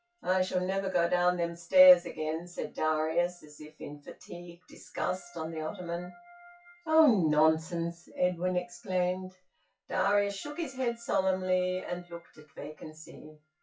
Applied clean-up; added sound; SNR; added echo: classical method WPE with log-MMSE.